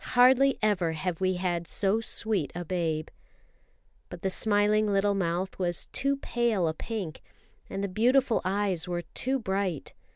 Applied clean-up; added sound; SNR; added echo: none; none; none; none.